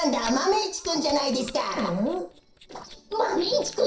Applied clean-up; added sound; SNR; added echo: neural separator model SepFormer DNS4.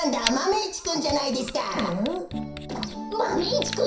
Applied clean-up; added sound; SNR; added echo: none; Camera; 12 dB; reverberation time 0.5 s.